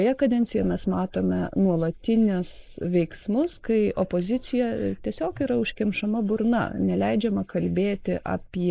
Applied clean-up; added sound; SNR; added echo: neural mask model Resemble Enhance denoiser.